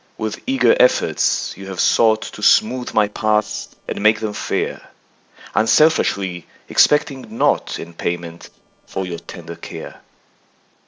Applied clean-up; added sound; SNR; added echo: neural separator model SepFormer DNS4.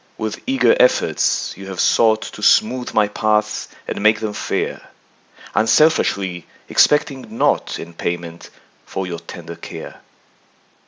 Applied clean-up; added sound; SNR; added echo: none; none; none; none.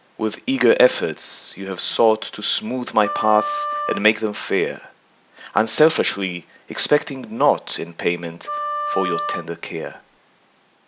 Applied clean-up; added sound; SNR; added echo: none; Wind instrument, woodwind instrument; 7 dB; none.